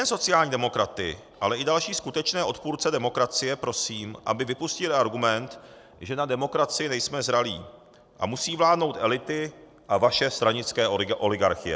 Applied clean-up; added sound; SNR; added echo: none; none; none; none.